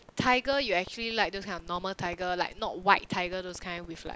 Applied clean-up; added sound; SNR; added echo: none; Crackle; 19 dB; none.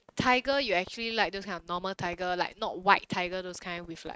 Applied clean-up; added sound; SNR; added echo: neural mask model RNNoise.